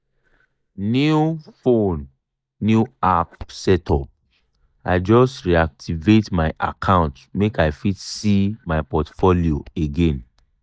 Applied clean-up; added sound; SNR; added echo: neural mask model DeepFilterNet 3.